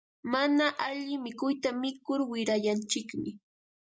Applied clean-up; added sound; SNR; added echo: none; none; none; none.